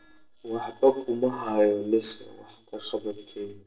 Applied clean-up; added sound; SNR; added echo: neural separator model SepFormer DNS4.